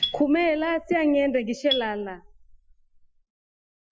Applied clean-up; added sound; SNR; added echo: classical method Wiener filter.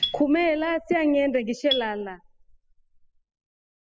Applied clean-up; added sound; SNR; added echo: classical method spectral subtraction.